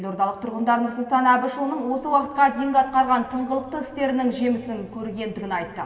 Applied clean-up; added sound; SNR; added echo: none; none; none; reverberation time 2.2 s.